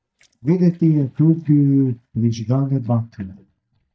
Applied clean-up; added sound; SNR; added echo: neural mask model DeepFilterNet 3.